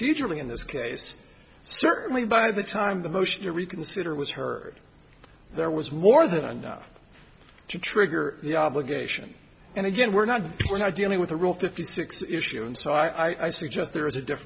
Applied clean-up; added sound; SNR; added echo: none; none; none; none.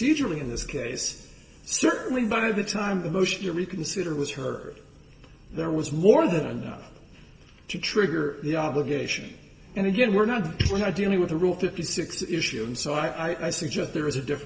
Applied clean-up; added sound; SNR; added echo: none; none; none; reverberation time 1.9 s.